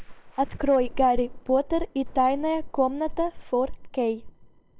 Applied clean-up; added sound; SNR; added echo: neural separator model SepFormer WHAM!.